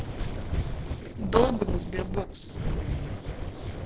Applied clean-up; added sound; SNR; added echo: neural separator model SepFormer DNS4.